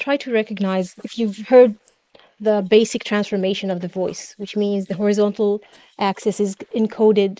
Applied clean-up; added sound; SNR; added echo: neural mask model Resemble Enhance denoiser.